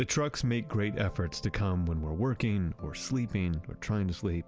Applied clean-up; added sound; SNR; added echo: none; none; none; none.